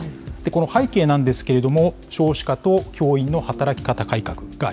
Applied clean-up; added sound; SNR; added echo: none; none; none; none.